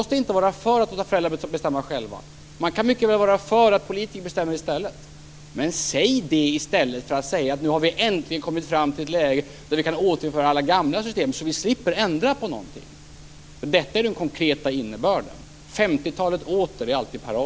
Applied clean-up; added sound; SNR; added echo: none; none; none; none.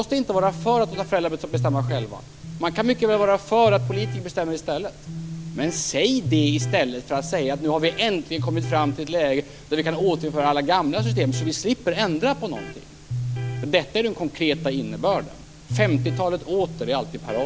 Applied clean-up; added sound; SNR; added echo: none; Electric guitar; 7 dB; none.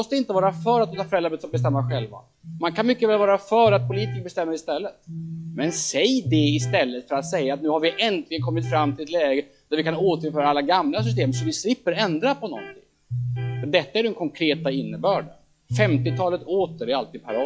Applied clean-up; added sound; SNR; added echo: classical method log-MMSE.